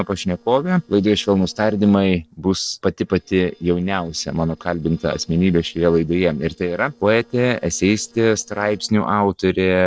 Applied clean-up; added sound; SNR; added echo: neural separator model SepFormer DNS4.